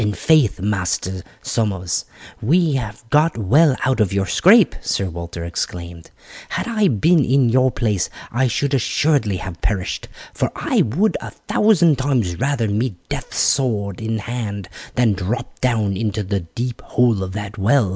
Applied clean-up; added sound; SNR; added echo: none; none; none; none.